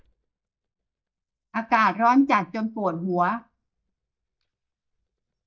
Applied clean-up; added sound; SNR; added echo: neural mask model DeepFilterNet 3.